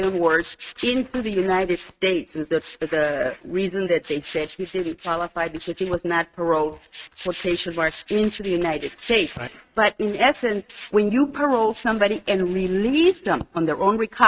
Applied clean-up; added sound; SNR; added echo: neural mask model RNNoise.